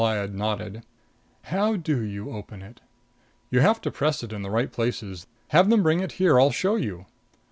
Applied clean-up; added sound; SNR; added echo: none; none; none; none.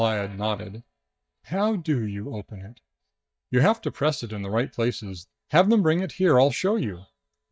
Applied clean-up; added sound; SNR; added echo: neural mask model DeepFilterNet 3.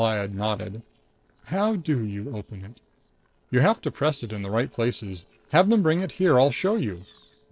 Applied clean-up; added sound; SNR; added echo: neural separator model SepFormer DNS4.